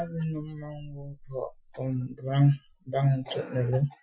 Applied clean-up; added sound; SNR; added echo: classical method Wiener filter.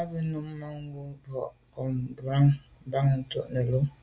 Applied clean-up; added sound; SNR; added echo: none; none; none; none.